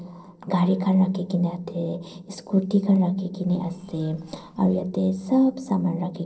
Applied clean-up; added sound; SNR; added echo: neural separator model SepFormer DNS4.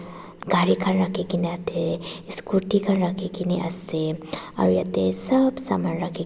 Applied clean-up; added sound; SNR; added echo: none; none; none; none.